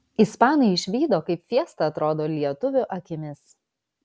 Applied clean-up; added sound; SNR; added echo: none; none; none; none.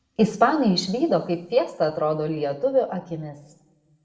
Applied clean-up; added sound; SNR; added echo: none; none; none; reverberation time 0.9 s.